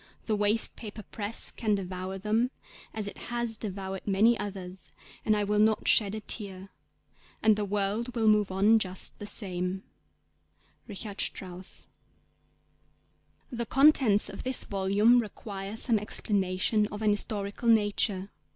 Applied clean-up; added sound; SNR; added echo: none; none; none; none.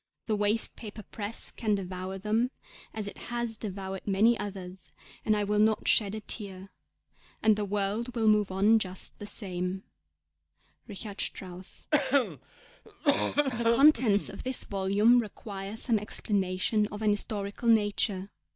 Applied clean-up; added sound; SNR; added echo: neural mask model DeepFilterNet 3.